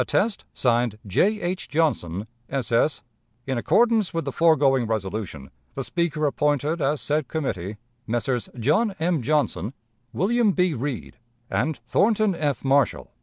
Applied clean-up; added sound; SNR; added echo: none; none; none; none.